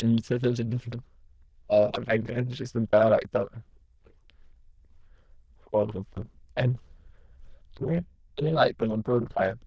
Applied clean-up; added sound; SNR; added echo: neural diffusion model UNIVERSE++.